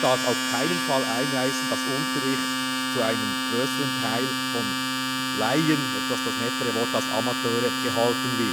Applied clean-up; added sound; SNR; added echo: none; Domestic sounds, home sounds; -1 dB; none.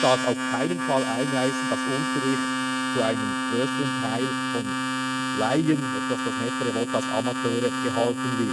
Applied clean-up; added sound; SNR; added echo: neural mask model RNNoise.